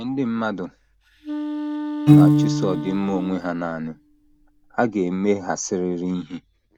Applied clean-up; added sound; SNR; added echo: none; Wind instrument, woodwind instrument + Piano; -3 dB; none.